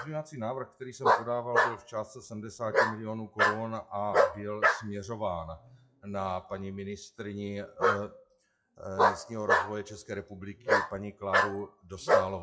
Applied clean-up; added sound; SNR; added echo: classical method WPE with log-MMSE.